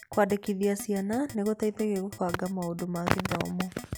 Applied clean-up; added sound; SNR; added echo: none; Keyboard (musical); 18 dB; none.